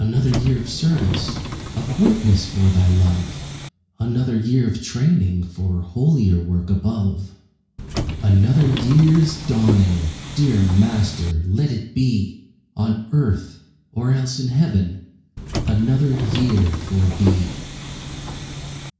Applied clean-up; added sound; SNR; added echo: none; Subway, metro, underground; 8 dB; reverberation time 0.6 s.